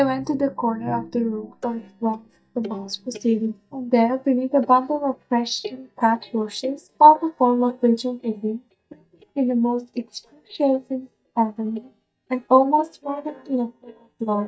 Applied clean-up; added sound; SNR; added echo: neural mask model DeepFilterNet 3.